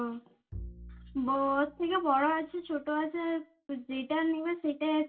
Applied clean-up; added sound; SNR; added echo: none; Bowed string instrument; 17 dB; reverberation time 0.2 s.